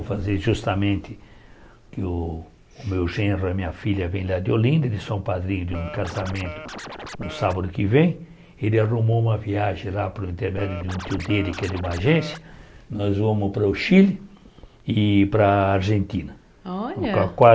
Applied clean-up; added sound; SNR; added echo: none; Scratching (performance technique); 13 dB; none.